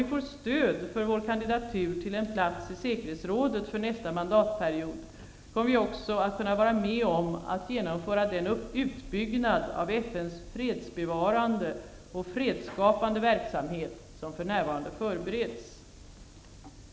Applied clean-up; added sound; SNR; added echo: none; none; none; none.